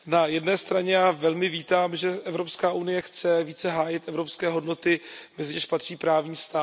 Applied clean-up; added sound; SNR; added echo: none; none; none; none.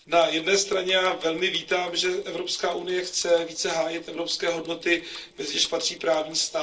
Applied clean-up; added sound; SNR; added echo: neural separator model SepFormer DNS4.